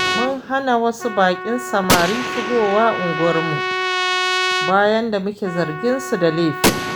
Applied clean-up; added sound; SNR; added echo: none; Gunshot, gunfire + Trumpet; 3 dB; none.